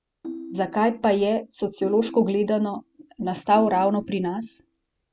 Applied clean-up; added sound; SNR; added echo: none; Ringtone; 16 dB; none.